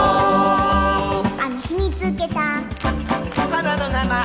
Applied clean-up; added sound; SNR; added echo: none; none; none; none.